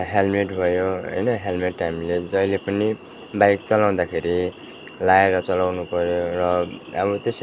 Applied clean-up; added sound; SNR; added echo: none; none; none; none.